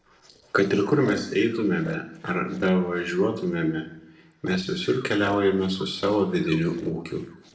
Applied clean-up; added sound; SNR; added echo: neural separator model SepFormer DNS4.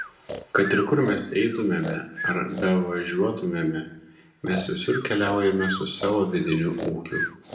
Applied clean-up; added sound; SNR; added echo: none; Breathing; 11 dB; reverberation time 0.6 s.